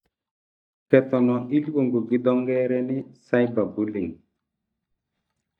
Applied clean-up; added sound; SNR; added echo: neural mask model DeepFilterNet 3.